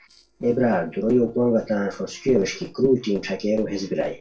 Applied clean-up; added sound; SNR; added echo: neural separator model SepFormer DNS4.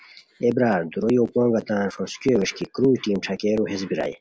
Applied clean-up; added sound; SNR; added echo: none; none; none; none.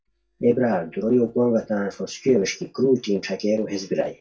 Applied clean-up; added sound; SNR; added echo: neural mask model DeepFilterNet 3.